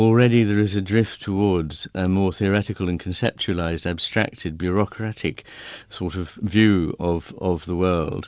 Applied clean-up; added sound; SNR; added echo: none; none; none; none.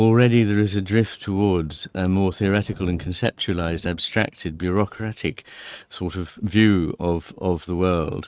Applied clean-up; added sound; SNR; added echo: neural mask model RNNoise.